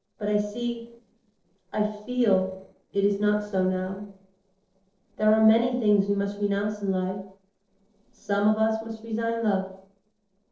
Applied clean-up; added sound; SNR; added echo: neural separator model SepFormer DNS4.